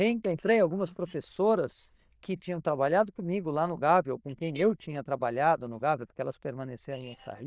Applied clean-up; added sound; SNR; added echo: neural diffusion model UNIVERSE++.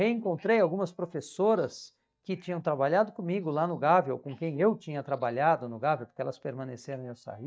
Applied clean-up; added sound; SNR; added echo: neural mask model DeepFilterNet 3.